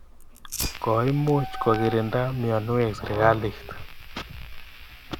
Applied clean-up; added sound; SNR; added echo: none; Fire; 12 dB; none.